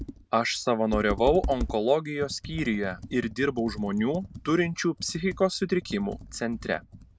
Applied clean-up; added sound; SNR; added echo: none; Computer keyboard; 12 dB; none.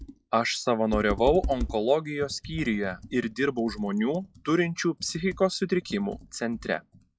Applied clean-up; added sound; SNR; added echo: classical method log-MMSE.